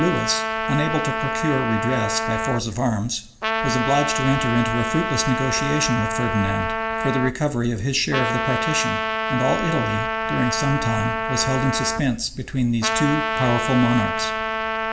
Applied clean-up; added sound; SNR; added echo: none; Trumpet; 2 dB; reverberation time 0.5 s.